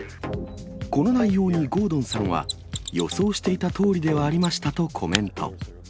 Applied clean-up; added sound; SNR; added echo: none; Mechanisms; 15 dB; none.